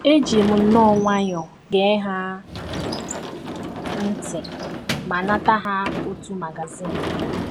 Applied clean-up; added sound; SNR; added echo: none; Sliding door / Slam; 7 dB; none.